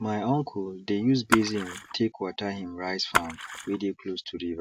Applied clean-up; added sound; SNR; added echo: none; Splash, splatter; 5 dB; none.